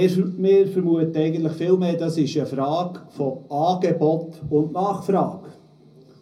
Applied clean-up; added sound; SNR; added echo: none; none; none; reverberation time 0.4 s.